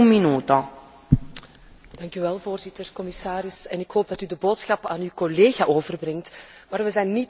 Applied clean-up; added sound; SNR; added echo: none; none; none; none.